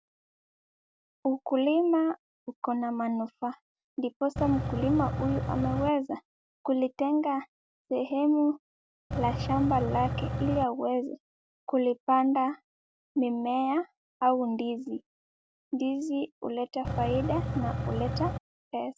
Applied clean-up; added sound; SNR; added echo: none; Engine / Truck / Car; 2 dB; none.